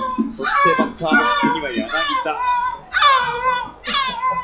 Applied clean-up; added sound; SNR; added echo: classical method log-MMSE.